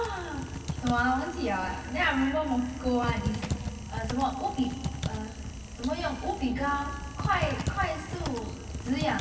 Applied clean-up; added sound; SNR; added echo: none; Typing; 7 dB; reverberation time 2.5 s.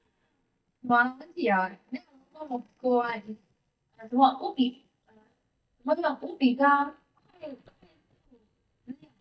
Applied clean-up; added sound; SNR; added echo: neural mask model DeepFilterNet 3.